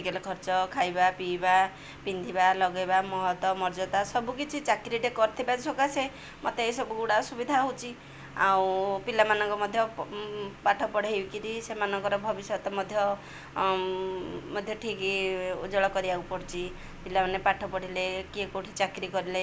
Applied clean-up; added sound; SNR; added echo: none; none; none; none.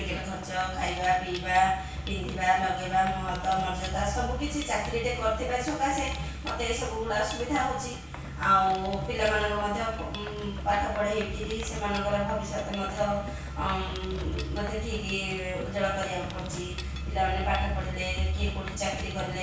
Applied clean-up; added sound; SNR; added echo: none; Mechanisms; 14 dB; reverberation time 0.6 s.